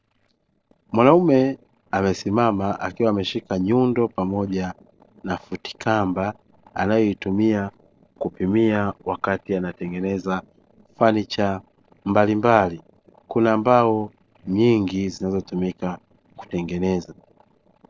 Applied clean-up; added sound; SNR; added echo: neural separator model SepFormer DNS4.